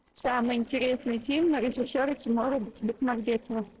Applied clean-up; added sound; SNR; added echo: neural separator model SepFormer DNS4.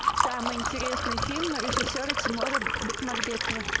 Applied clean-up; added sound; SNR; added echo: none; Liquid; -4 dB; none.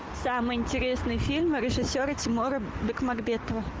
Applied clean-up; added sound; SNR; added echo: none; none; none; none.